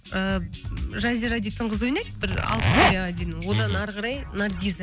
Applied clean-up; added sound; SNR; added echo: none; Zipper (clothing); -4 dB; none.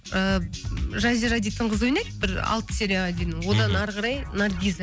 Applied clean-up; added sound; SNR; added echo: none; none; none; none.